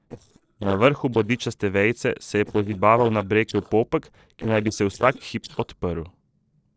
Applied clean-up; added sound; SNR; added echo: neural separator model SepFormer DNS4.